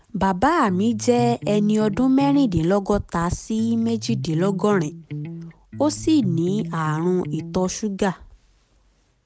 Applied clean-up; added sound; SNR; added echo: none; Electric guitar; 10 dB; none.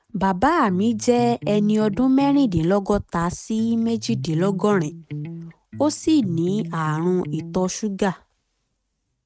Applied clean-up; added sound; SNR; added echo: neural mask model RNNoise.